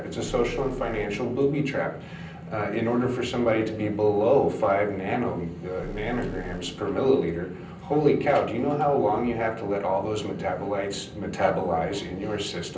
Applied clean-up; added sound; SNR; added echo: none; Alarm; 15 dB; reverberation time 0.6 s.